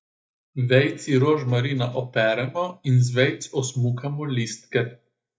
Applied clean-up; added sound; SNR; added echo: neural mask model DeepFilterNet 3.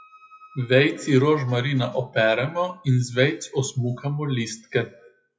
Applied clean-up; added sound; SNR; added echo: classical method WPE with log-MMSE.